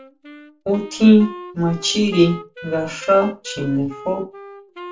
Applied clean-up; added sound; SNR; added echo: none; Wind instrument, woodwind instrument; 17 dB; reverberation time 0.2 s.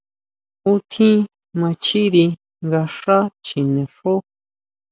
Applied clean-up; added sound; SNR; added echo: none; none; none; none.